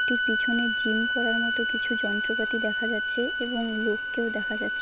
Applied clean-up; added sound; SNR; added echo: none; Bowed string instrument; -3 dB; none.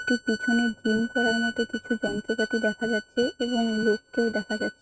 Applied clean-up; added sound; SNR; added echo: neural mask model RNNoise.